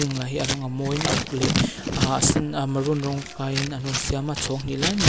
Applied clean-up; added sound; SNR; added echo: none; Scissors; 0 dB; none.